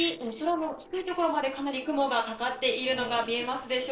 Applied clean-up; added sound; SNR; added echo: neural separator model SepFormer DNS4.